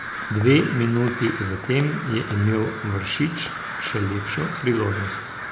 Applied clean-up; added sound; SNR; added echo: none; Crow; 9 dB; none.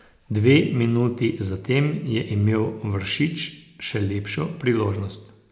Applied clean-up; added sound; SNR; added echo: none; none; none; none.